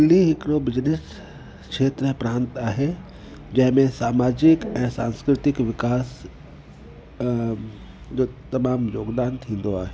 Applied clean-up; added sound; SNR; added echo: none; none; none; none.